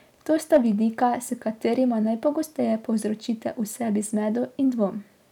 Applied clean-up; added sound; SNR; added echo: none; none; none; none.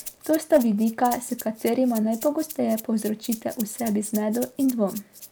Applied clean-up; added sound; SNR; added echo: none; Rattle (instrument); 16 dB; none.